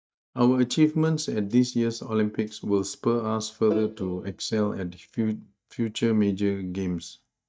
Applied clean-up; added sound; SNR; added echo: neural mask model DeepFilterNet 3.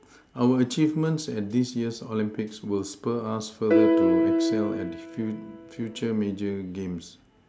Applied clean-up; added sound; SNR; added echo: none; Piano; -2 dB; none.